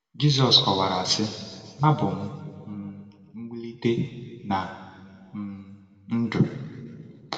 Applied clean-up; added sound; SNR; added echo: none; none; none; reverberation time 1.9 s.